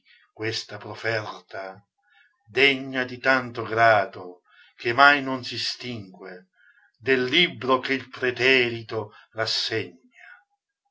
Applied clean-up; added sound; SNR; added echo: none; none; none; none.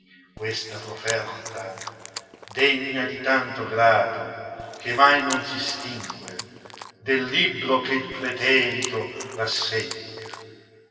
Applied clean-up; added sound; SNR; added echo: none; Chewing, mastication; 14 dB; reverberation time 2.6 s.